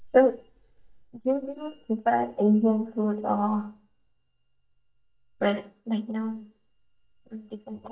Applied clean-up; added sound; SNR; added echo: neural mask model DeepFilterNet 3.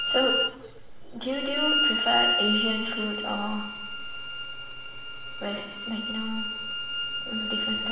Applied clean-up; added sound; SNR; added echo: none; Bowed string instrument; -2 dB; reverberation time 1.0 s.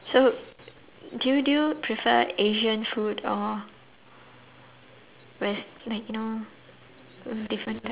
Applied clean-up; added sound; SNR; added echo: none; none; none; none.